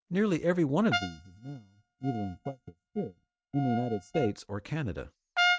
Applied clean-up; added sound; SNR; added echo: neural mask model RNNoise.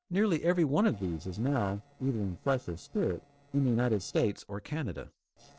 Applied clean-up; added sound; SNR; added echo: neural separator model SepFormer DNS4.